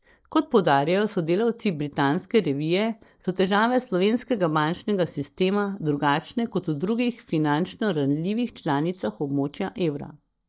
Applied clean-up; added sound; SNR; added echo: neural mask model DeepFilterNet 3.